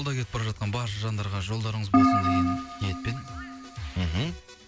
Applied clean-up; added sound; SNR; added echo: none; Keyboard (musical); -4 dB; none.